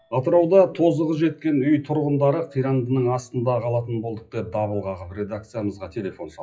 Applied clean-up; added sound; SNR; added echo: classical method WPE with log-MMSE.